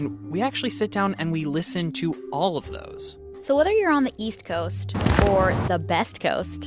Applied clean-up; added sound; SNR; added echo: none; Walk, footsteps; -3 dB; none.